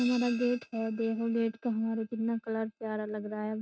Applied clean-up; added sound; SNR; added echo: neural mask model RNNoise.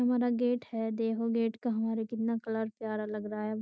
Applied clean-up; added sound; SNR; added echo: none; none; none; none.